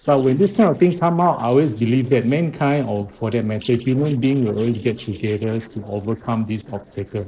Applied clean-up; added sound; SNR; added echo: neural separator model SepFormer DNS4.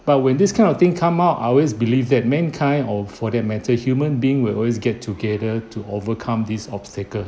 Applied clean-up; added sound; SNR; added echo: none; none; none; none.